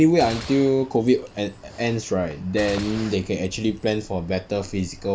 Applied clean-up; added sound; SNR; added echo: none; Gunshot, gunfire; 18 dB; none.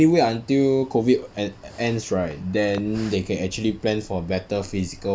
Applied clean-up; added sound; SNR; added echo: none; none; none; none.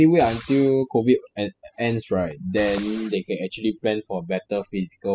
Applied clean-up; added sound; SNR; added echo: classical method spectral subtraction.